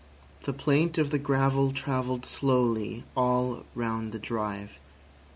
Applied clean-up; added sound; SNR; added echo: none; none; none; none.